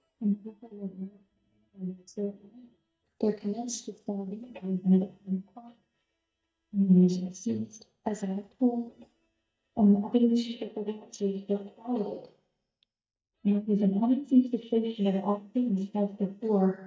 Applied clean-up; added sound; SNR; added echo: neural mask model DeepFilterNet 3.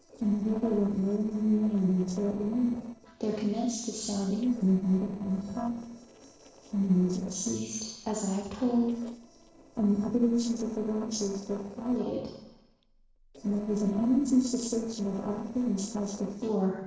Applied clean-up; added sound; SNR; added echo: neural separator model SepFormer DNS4.